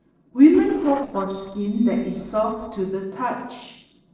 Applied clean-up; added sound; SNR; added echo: neural separator model SepFormer DNS4.